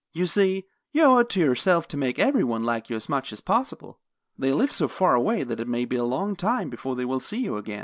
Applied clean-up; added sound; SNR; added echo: none; none; none; none.